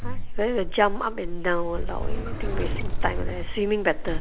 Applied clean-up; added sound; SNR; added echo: none; Sliding door; -2 dB; none.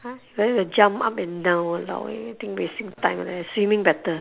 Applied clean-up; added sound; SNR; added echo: none; none; none; none.